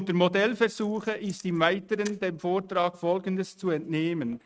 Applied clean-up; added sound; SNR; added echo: neural mask model RNNoise.